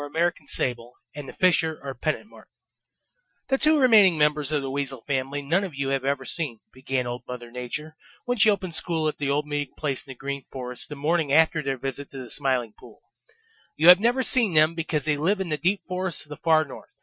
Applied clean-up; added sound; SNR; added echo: classical method Wiener filter.